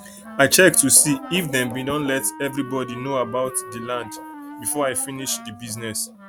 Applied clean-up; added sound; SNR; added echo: none; Wind instrument, woodwind instrument; 16 dB; none.